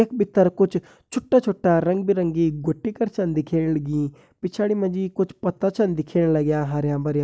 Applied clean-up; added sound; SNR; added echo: none; none; none; none.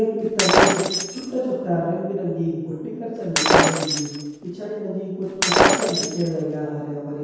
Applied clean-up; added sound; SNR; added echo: none; Shatter; -4 dB; reverberation time 1.2 s.